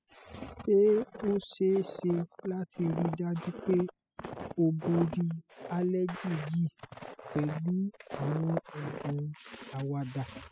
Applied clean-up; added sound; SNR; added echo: classical method spectral subtraction.